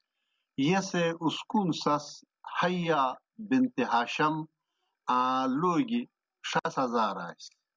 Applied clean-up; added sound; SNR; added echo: none; none; none; none.